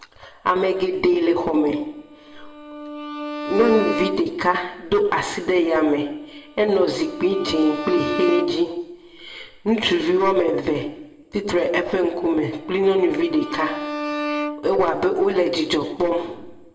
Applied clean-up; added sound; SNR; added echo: none; Bowed string instrument; 9 dB; reverberation time 0.9 s.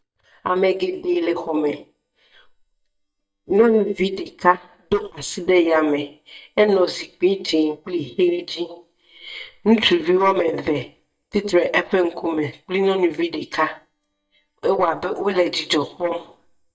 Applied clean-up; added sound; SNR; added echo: neural mask model DeepFilterNet 3.